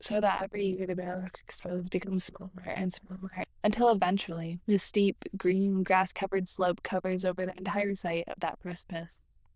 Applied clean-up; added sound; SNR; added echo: neural diffusion model UNIVERSE++.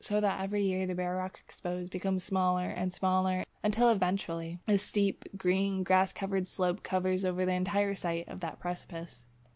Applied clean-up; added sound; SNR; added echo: none; none; none; none.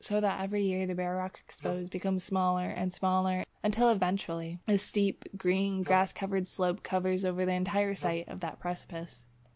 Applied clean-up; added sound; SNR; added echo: none; Wind instrument, woodwind instrument; 12 dB; none.